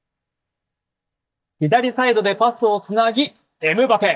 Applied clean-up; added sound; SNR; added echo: neural mask model DeepFilterNet 3.